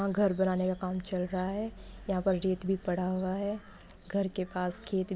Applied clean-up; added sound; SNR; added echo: none; none; none; none.